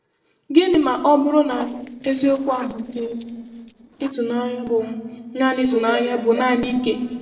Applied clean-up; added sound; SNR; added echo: neural separator model SepFormer DNS4.